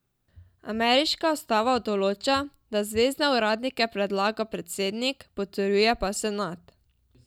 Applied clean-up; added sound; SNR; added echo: none; none; none; none.